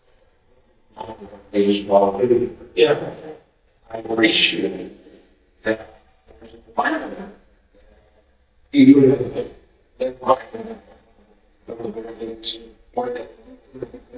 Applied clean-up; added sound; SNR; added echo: neural mask model DeepFilterNet 3.